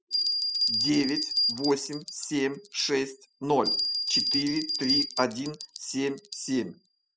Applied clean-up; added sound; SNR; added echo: classical method spectral subtraction.